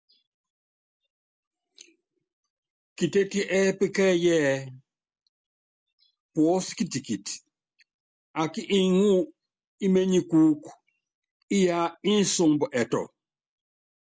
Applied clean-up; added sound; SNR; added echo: none; none; none; none.